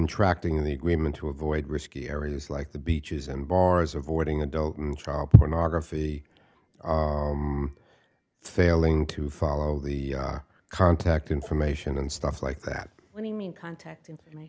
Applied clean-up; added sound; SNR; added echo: none; none; none; none.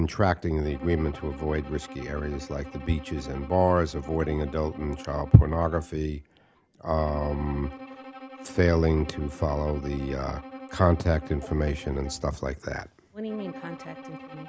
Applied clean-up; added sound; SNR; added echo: none; Bowed string instrument; 16 dB; none.